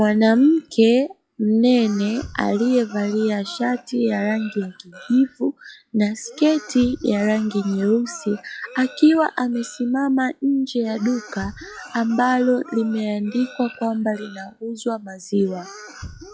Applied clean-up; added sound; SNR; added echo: classical method log-MMSE.